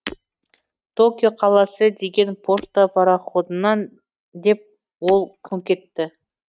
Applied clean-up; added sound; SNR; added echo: neural mask model RNNoise.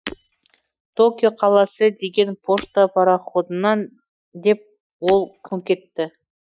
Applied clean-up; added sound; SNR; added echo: classical method Wiener filter.